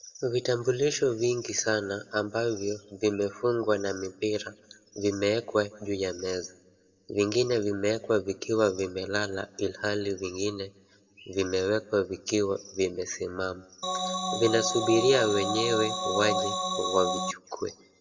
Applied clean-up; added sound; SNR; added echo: none; Organ; 1 dB; reverberation time 0.6 s.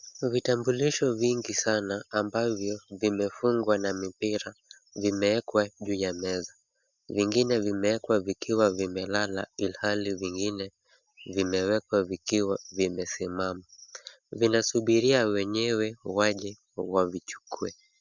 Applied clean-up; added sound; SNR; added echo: none; none; none; none.